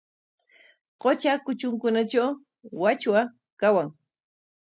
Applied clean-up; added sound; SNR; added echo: none; none; none; none.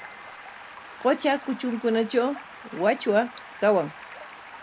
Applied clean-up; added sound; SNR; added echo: none; Bicycle bell + Stream; 16 dB; none.